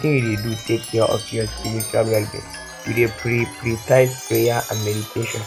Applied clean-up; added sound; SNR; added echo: none; Chime; 12 dB; none.